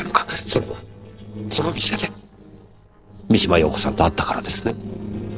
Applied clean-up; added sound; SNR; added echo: neural separator model SepFormer DNS4.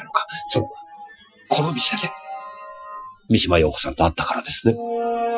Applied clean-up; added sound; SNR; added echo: classical method Wiener filter.